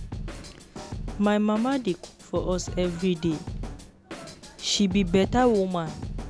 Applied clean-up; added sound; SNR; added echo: none; Drum kit; 10 dB; none.